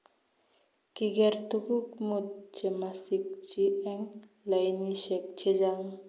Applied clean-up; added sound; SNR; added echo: none; none; none; none.